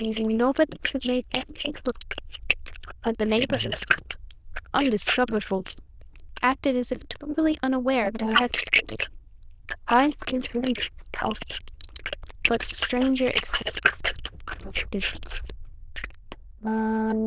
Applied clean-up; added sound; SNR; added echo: neural diffusion model UNIVERSE++.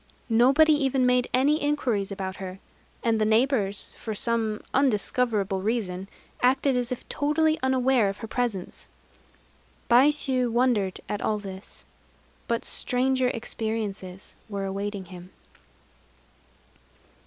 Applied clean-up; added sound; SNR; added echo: none; none; none; none.